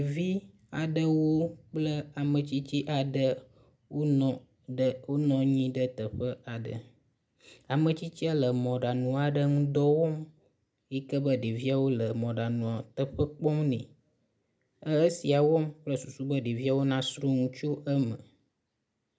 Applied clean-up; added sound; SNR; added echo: none; none; none; none.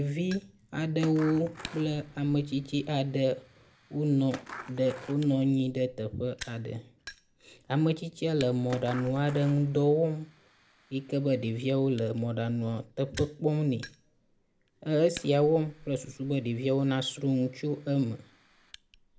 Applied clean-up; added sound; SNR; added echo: none; Fire + Skateboard; 19 dB; none.